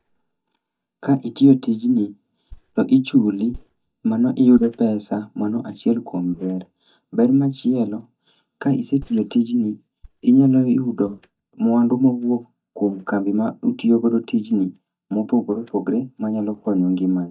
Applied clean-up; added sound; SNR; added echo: neural mask model DeepFilterNet 3.